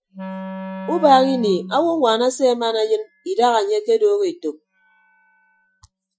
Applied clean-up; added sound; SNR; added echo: classical method Wiener filter.